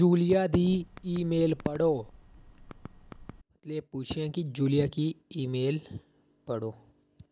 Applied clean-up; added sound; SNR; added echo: none; Typing; 19 dB; none.